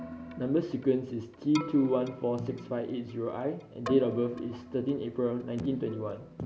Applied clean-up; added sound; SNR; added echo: none; Keyboard (musical); 12 dB; none.